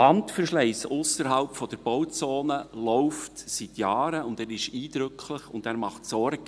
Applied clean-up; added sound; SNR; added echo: none; none; none; none.